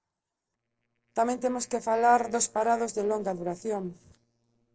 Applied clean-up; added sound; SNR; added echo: neural separator model SepFormer DNS4.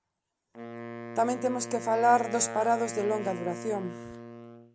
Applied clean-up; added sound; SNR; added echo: none; Wind instrument, woodwind instrument; 10 dB; none.